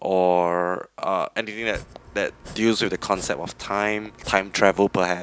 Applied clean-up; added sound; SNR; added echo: none; Domestic sounds, home sounds; 20 dB; none.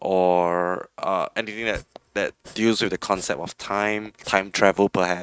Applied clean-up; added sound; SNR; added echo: neural mask model RNNoise.